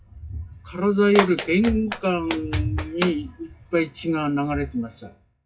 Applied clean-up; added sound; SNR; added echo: classical method WPE with log-MMSE.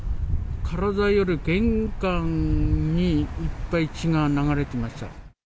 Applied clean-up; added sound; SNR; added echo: none; none; none; none.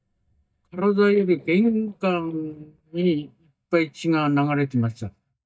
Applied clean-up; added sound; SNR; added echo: neural mask model DeepFilterNet 3.